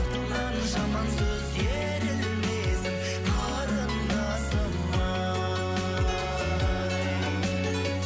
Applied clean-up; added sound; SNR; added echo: none; none; none; none.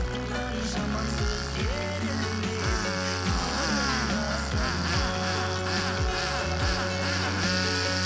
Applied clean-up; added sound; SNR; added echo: none; Tools; 3 dB; none.